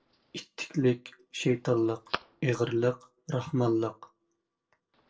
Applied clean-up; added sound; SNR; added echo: neural separator model SepFormer DNS4.